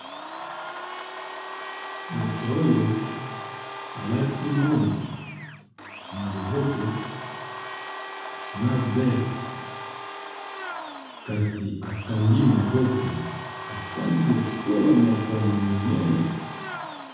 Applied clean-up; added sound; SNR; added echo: none; Domestic sounds, home sounds; 9 dB; reverberation time 1.1 s.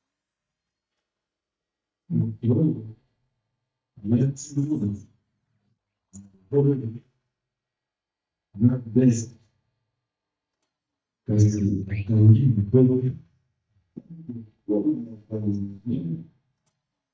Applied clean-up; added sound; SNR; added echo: neural mask model DeepFilterNet 3.